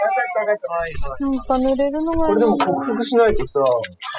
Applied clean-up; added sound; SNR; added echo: classical method spectral subtraction.